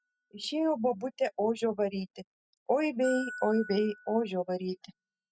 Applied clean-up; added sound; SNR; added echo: classical method spectral subtraction.